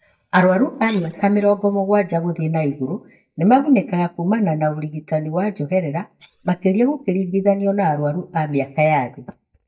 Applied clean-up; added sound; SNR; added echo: neural mask model DeepFilterNet 3.